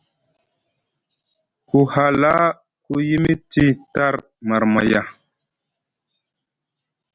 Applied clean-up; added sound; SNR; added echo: none; none; none; none.